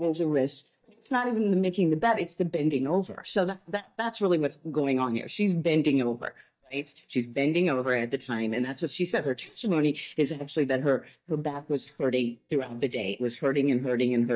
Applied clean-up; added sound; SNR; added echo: neural mask model DeepFilterNet 3.